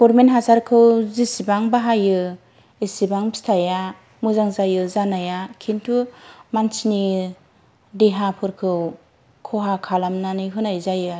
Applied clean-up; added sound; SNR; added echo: none; none; none; none.